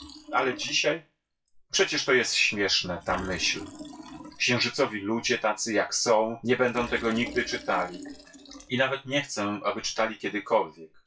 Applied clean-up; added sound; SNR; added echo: classical method WPE with log-MMSE.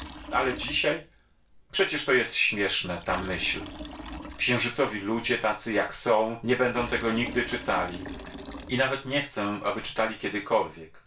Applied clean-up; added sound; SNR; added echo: none; Liquid; 15 dB; reverberation time 0.2 s.